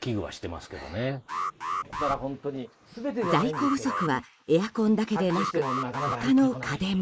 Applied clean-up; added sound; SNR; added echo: neural mask model Resemble Enhance denoiser.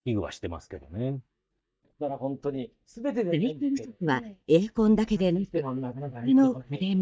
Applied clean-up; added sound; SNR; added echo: neural mask model DeepFilterNet 3.